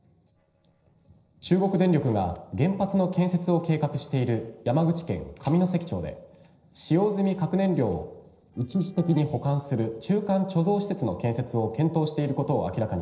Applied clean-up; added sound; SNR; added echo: neural separator model SepFormer DNS4.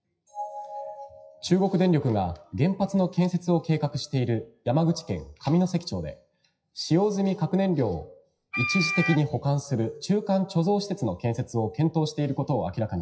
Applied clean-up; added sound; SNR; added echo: classical method WPE with log-MMSE.